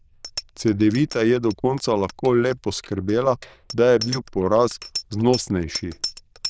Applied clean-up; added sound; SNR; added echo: neural diffusion model UNIVERSE++.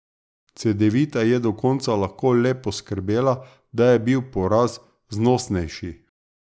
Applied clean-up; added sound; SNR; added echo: none; none; none; none.